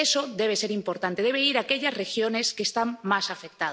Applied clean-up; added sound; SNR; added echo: none; none; none; none.